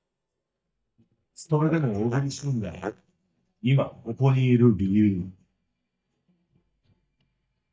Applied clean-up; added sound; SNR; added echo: neural mask model DeepFilterNet 3.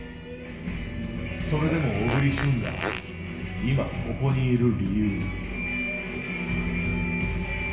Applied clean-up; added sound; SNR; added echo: none; Fart; 9 dB; reverberation time 1.3 s.